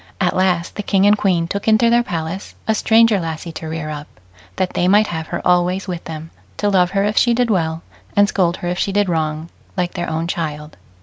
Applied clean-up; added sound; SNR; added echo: none; none; none; none.